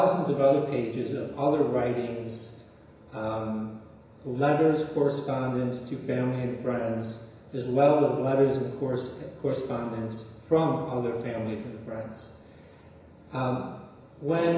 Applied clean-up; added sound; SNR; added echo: none; none; none; reverberation time 1.0 s.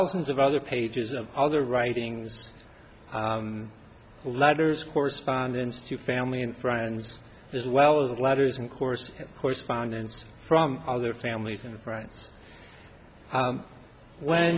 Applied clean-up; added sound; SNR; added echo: none; none; none; none.